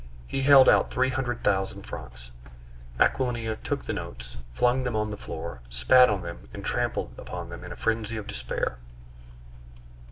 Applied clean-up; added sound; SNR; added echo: none; none; none; none.